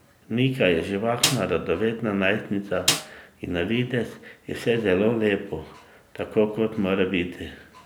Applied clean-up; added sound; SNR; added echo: none; Snare drum; 3 dB; none.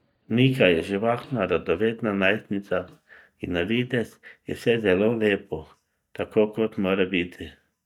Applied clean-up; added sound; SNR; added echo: neural mask model DeepFilterNet 3.